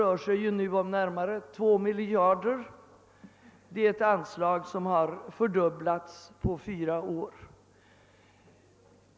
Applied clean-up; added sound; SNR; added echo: none; none; none; none.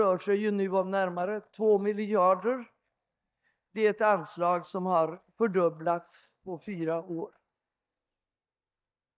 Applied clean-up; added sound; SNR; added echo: neural mask model DeepFilterNet 3.